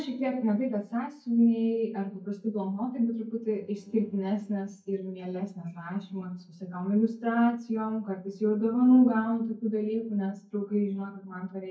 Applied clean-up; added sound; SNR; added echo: neural mask model DeepFilterNet 3.